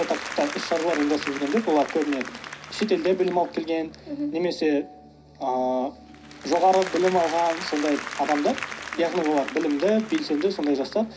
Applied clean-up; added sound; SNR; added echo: none; Applause; 12 dB; reverberation time 0.4 s.